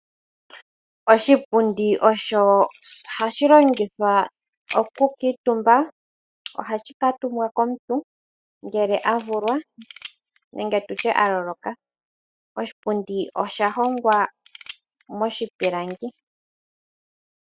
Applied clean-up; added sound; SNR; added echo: classical method spectral subtraction.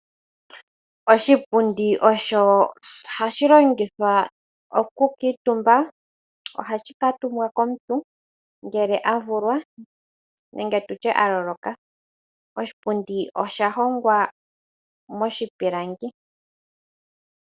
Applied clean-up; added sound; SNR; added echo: none; none; none; none.